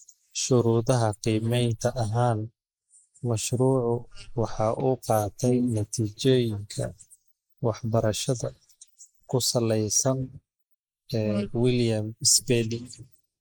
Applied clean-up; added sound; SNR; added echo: neural mask model Resemble Enhance denoiser.